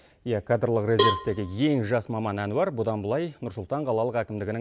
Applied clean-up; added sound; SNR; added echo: none; Cowbell; 4 dB; none.